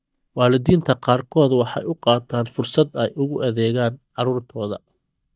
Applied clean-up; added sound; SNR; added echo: neural mask model DeepFilterNet 3.